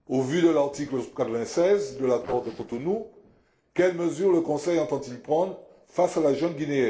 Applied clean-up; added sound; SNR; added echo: neural separator model SepFormer DNS4.